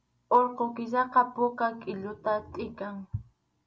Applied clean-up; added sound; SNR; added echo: none; none; none; none.